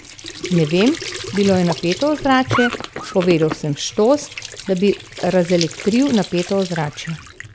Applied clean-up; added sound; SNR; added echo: none; Squeak / Trickle, dribble / Sink (filling or washing); 10 dB; none.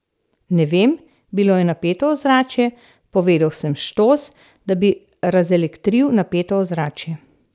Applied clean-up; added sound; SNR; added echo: none; none; none; none.